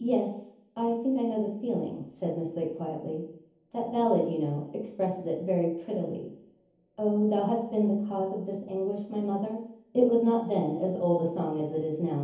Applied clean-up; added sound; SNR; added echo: none; none; none; reverberation time 0.7 s.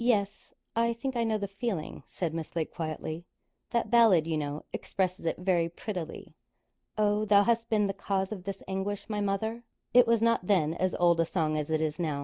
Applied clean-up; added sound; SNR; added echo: none; none; none; none.